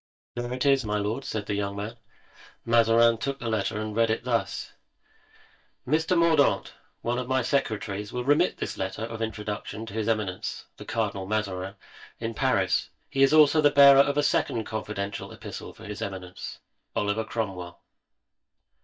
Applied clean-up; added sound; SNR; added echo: neural mask model DeepFilterNet 3.